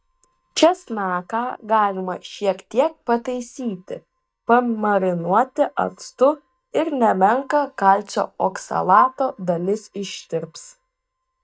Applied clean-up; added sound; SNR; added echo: neural mask model DeepFilterNet 3.